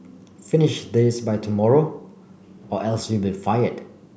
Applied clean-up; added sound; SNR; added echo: none; none; none; none.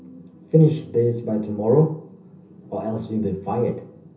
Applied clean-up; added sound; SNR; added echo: none; none; none; reverberation time 0.3 s.